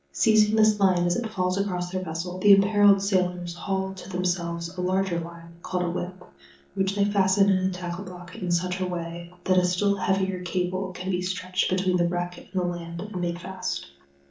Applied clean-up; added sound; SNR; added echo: neural separator model SepFormer DNS4.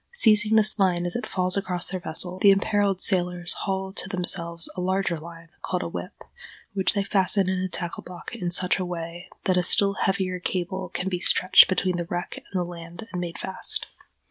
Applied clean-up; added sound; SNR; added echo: none; none; none; none.